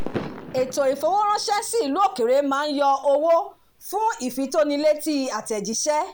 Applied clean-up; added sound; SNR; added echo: none; Fireworks; 16 dB; none.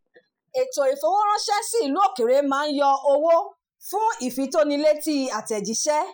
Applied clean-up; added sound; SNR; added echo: classical method Wiener filter.